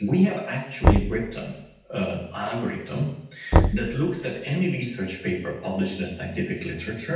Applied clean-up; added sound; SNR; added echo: none; Knock; -1 dB; reverberation time 0.9 s.